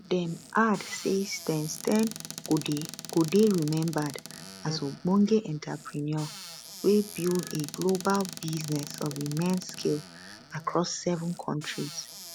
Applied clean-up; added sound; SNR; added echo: none; Squeak / Cupboard open or close; 14 dB; none.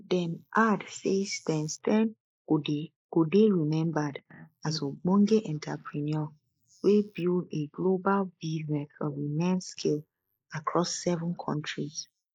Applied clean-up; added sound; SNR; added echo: neural mask model Resemble Enhance denoiser.